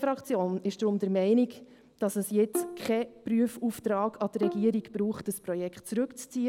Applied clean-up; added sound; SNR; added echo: none; Bowed string instrument; 11 dB; none.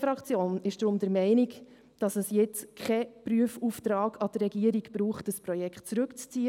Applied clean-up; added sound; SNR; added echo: none; none; none; none.